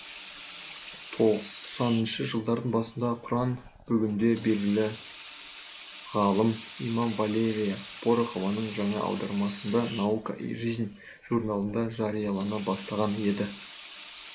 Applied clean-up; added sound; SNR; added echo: none; Sink (filling or washing) / Water tap, faucet; 16 dB; none.